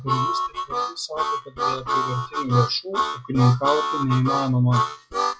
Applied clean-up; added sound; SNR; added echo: classical method log-MMSE.